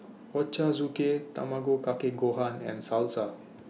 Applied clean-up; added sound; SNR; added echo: none; none; none; none.